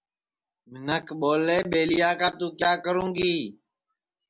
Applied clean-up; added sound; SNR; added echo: none; none; none; none.